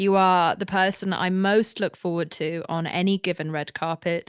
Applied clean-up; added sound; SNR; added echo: none; none; none; none.